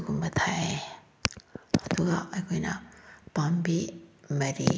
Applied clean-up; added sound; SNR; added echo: none; none; none; none.